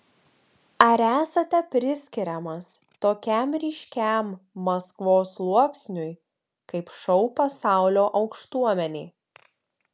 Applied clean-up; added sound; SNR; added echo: none; none; none; none.